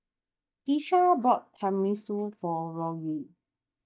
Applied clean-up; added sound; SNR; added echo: neural mask model DeepFilterNet 3.